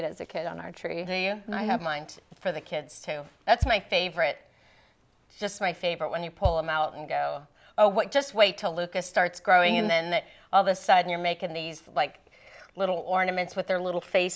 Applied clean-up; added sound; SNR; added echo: none; Bass drum; 11 dB; none.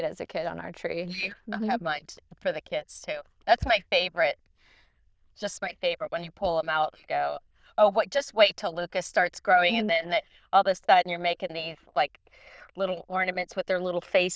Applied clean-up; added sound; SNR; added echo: neural diffusion model UNIVERSE++.